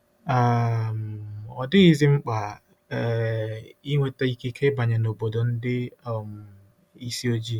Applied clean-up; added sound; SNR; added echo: none; none; none; none.